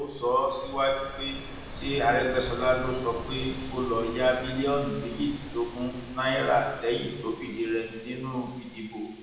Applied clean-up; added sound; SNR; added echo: none; Ocean; 12 dB; reverberation time 1.1 s.